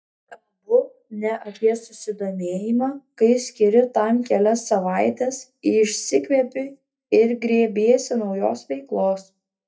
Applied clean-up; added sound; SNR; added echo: neural mask model DeepFilterNet 3.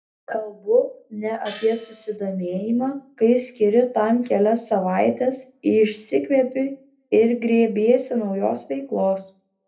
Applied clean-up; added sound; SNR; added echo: none; Gong; 18 dB; reverberation time 0.3 s.